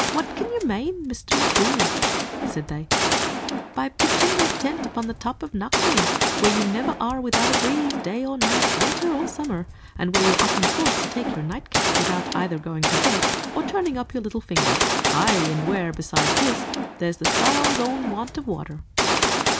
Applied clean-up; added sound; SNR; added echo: none; Gunshot, gunfire; -3 dB; none.